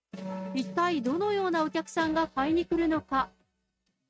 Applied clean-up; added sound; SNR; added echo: neural mask model RNNoise.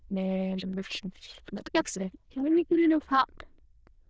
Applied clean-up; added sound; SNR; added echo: neural diffusion model UNIVERSE++.